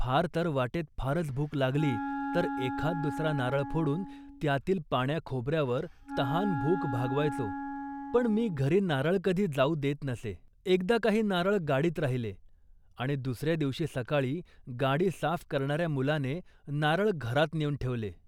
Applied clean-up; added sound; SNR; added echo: none; Wind instrument, woodwind instrument; 7 dB; none.